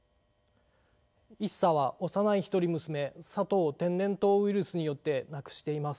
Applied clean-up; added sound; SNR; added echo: none; none; none; none.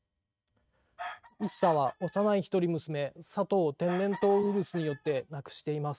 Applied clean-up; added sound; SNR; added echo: neural mask model RNNoise.